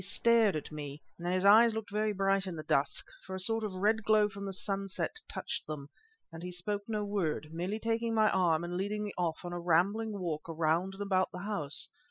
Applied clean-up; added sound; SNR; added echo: classical method spectral subtraction.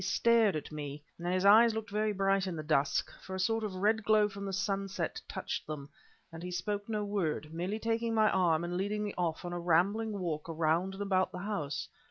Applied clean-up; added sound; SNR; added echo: none; none; none; none.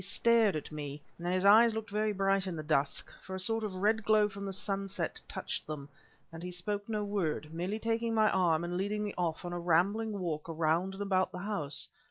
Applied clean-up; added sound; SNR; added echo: neural mask model DeepFilterNet 3.